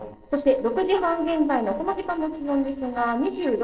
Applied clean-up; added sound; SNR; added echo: neural separator model SepFormer DNS4.